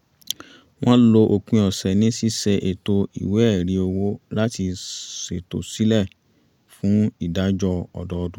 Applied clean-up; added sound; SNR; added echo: none; none; none; none.